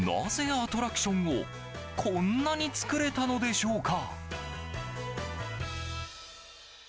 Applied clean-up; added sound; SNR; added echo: none; none; none; none.